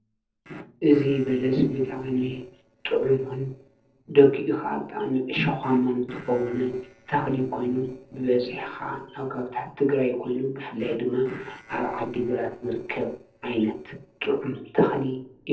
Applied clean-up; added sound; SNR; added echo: neural separator model SepFormer DNS4.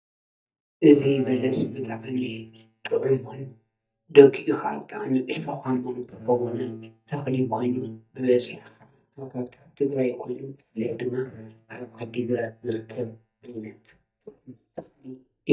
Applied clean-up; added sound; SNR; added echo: neural mask model DeepFilterNet 3.